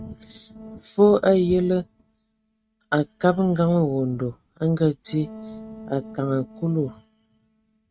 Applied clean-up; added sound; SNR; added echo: neural mask model RNNoise.